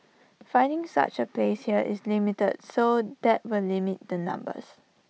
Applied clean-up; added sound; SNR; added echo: none; none; none; none.